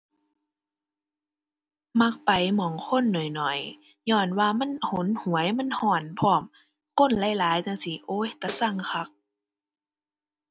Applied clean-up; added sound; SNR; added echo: none; Snare drum; 15 dB; none.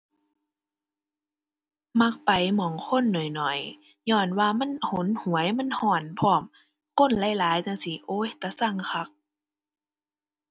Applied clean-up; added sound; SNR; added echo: none; none; none; none.